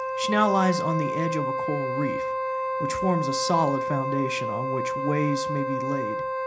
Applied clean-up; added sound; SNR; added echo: none; Wind instrument, woodwind instrument; 1 dB; reverberation time 0.4 s.